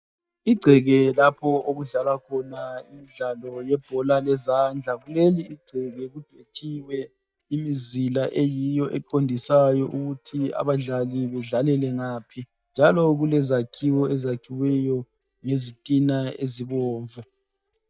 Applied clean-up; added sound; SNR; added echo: neural mask model DeepFilterNet 3.